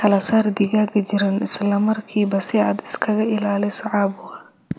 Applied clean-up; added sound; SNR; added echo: none; none; none; none.